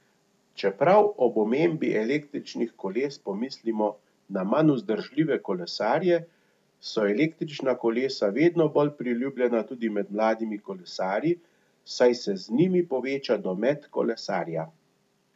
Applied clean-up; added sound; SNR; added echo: none; none; none; none.